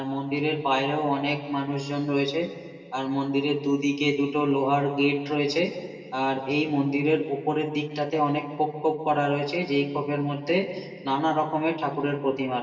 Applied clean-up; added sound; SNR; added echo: none; none; none; reverberation time 2.3 s.